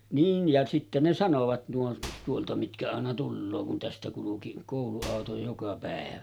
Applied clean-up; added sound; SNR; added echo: none; Microwave oven; 12 dB; none.